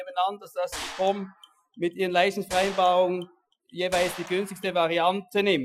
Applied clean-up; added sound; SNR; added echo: classical method Wiener filter.